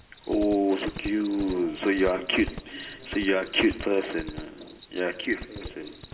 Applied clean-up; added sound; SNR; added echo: none; Cricket; 14 dB; reverberation time 1.9 s.